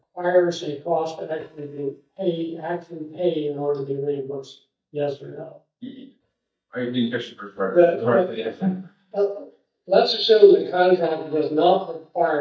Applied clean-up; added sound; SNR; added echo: neural mask model DeepFilterNet 3.